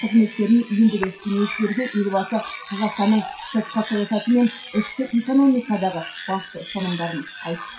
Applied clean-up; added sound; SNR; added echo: classical method WPE with log-MMSE.